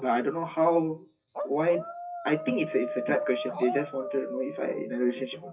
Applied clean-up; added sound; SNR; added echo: classical method WPE with log-MMSE.